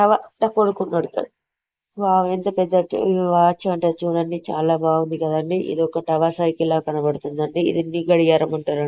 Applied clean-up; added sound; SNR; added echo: neural mask model Resemble Enhance denoiser.